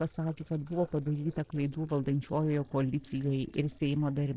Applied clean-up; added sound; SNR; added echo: neural separator model SepFormer DNS4.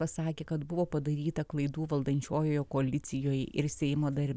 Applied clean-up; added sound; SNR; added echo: none; none; none; none.